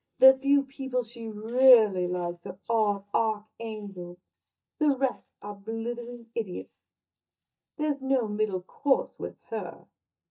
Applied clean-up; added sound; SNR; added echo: neural mask model DeepFilterNet 3.